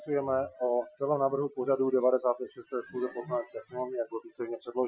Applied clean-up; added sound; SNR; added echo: classical method Wiener filter.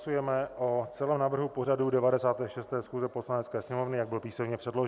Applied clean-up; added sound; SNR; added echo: none; none; none; none.